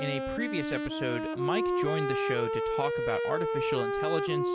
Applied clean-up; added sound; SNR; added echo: none; Wind instrument, woodwind instrument; -4 dB; none.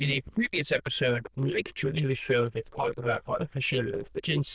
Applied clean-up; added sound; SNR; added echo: neural diffusion model UNIVERSE++.